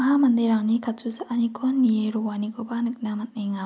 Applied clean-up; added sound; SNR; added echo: none; none; none; none.